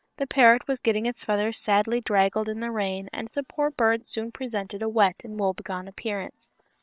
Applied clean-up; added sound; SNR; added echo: neural separator model SepFormer WHAM!.